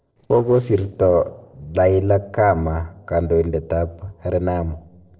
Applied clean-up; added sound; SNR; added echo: neural separator model SepFormer DNS4.